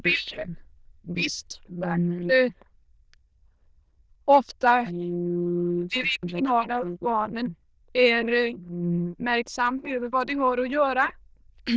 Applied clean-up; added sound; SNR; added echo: neural diffusion model UNIVERSE++.